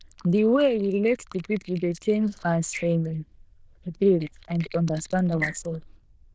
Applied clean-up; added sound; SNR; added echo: neural diffusion model UNIVERSE++.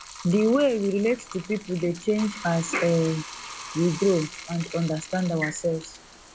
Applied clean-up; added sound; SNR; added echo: none; Bathtub (filling or washing); 15 dB; none.